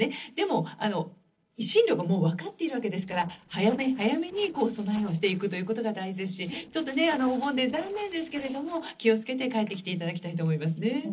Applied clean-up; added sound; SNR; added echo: neural separator model SepFormer DNS4.